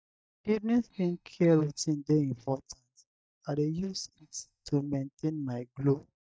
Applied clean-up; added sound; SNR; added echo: neural mask model DeepFilterNet 3.